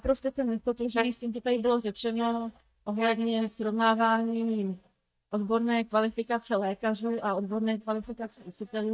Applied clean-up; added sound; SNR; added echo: neural mask model DeepFilterNet 3.